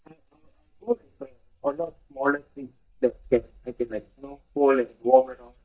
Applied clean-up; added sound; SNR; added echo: neural mask model DeepFilterNet 3.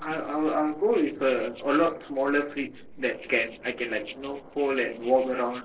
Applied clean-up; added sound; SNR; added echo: neural separator model SepFormer DNS4.